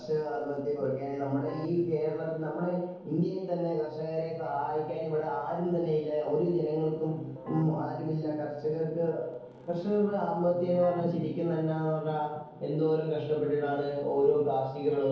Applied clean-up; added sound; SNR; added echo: neural separator model SepFormer DNS4.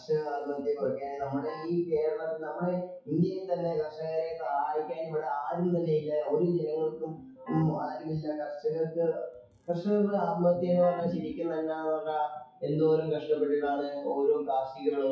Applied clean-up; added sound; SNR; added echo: classical method WPE with log-MMSE.